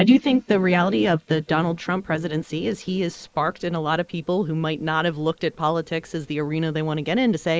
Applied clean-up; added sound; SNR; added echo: neural mask model Resemble Enhance denoiser.